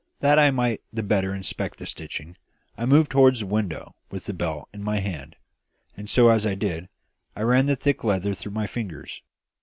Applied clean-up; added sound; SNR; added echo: none; none; none; none.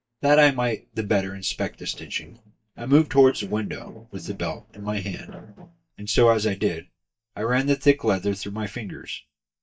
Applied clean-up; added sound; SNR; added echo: neural mask model DeepFilterNet 3.